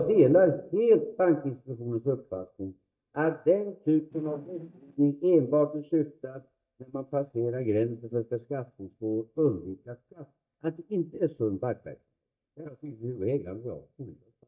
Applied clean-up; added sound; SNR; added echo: neural mask model DeepFilterNet 3.